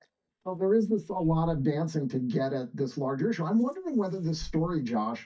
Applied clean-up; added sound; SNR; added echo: neural mask model DeepFilterNet 3.